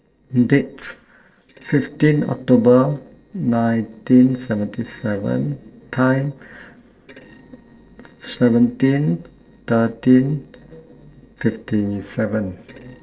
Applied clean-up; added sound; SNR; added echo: neural separator model SepFormer DNS4.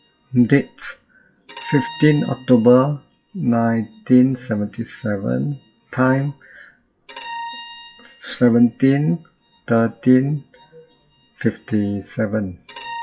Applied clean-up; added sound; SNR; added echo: classical method WPE with log-MMSE.